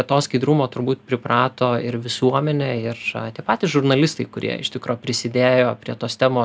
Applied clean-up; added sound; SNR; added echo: none; none; none; none.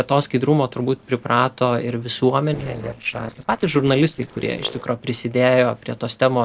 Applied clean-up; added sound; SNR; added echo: neural separator model SepFormer DNS4.